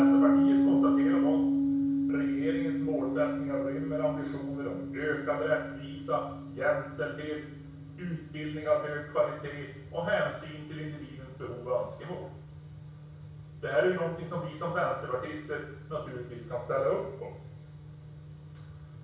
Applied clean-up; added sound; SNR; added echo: none; Piano; -1 dB; reverberation time 0.6 s.